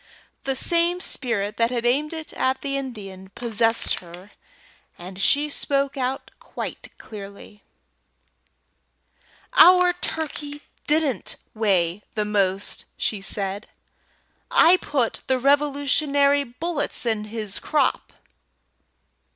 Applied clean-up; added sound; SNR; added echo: neural separator model SepFormer DNS4.